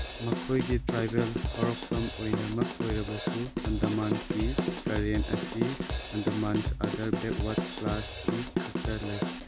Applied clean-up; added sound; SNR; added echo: none; Drum / Drum kit; -1 dB; none.